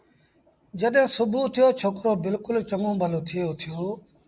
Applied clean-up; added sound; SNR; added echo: none; none; none; none.